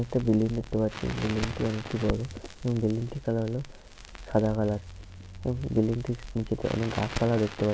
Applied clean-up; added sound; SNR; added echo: none; Crackle; 11 dB; none.